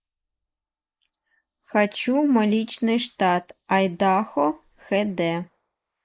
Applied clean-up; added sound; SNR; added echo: neural mask model Resemble Enhance denoiser.